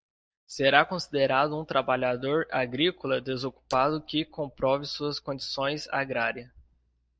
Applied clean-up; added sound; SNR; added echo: neural mask model DeepFilterNet 3.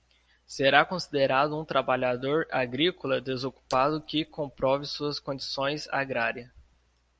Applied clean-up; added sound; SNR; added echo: none; Splash, splatter; 19 dB; none.